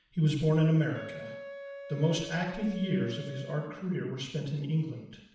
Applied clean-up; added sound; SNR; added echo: none; Wind instrument, woodwind instrument; 16 dB; reverberation time 0.7 s.